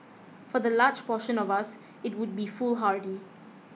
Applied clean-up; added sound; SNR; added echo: none; none; none; none.